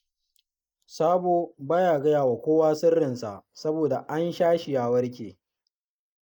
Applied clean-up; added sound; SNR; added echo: neural mask model Resemble Enhance denoiser.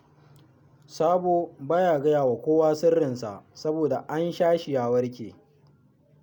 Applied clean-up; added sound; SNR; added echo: none; none; none; none.